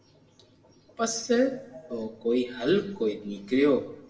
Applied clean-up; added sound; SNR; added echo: none; none; none; reverberation time 0.7 s.